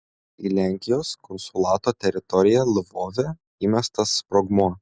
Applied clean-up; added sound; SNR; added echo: none; none; none; none.